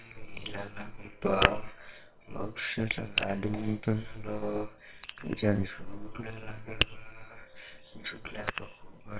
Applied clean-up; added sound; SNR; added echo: neural separator model SepFormer WHAMR!.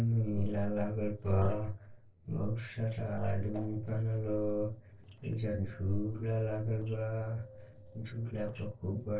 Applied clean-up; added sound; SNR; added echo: neural separator model SepFormer DNS4.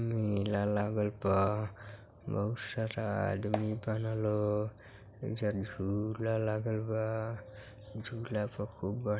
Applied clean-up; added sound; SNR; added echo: none; none; none; none.